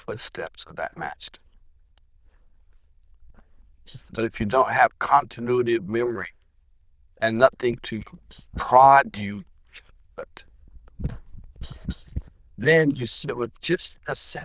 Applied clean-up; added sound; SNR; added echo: neural diffusion model UNIVERSE++.